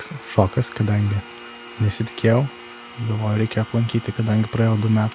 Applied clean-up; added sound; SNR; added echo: none; Domestic sounds, home sounds; 18 dB; none.